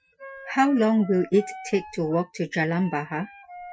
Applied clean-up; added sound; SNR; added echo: classical method Wiener filter.